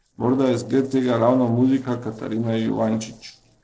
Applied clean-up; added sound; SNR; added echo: neural separator model SepFormer DNS4.